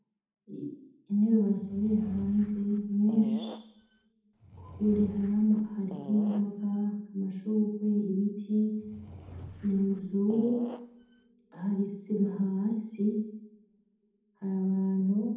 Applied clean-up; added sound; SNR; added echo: none; Fart / Drawer open or close; 17 dB; reverberation time 0.8 s.